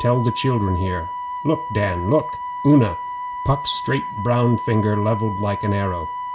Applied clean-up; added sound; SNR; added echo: none; Wind instrument, woodwind instrument; 7 dB; none.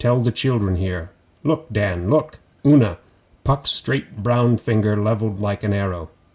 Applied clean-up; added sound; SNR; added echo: none; none; none; none.